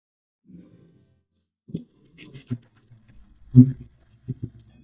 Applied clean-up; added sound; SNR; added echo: neural mask model DeepFilterNet 3.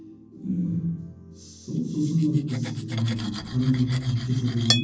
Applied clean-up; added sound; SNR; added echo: none; Cutlery, silverware; 10 dB; reverberation time 1.2 s.